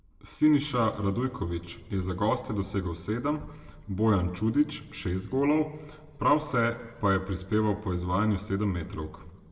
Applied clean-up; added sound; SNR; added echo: none; none; none; reverberation time 1.3 s.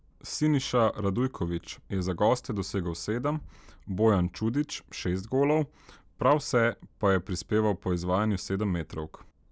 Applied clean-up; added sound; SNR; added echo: none; none; none; none.